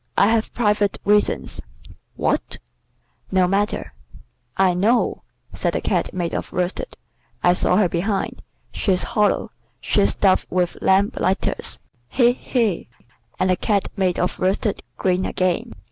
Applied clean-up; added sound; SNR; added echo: none; none; none; none.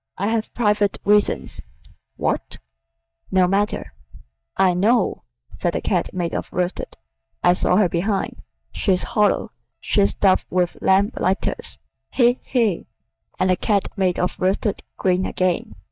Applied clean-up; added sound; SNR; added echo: neural mask model DeepFilterNet 3.